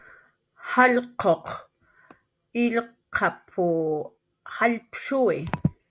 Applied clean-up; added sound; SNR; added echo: none; none; none; none.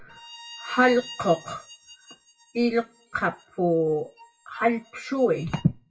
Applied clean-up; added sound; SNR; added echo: classical method WPE with log-MMSE.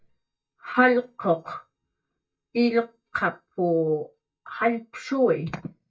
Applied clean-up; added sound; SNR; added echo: neural mask model DeepFilterNet 3.